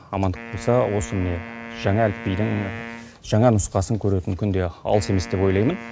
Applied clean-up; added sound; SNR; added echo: none; Wind instrument, woodwind instrument; 15 dB; none.